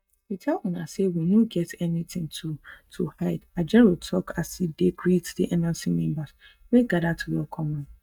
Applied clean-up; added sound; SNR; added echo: neural mask model DeepFilterNet 3.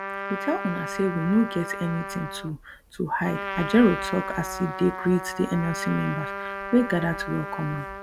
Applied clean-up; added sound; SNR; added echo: none; Trumpet; 8 dB; none.